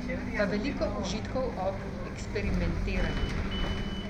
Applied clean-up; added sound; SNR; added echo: none; Bus; -3 dB; none.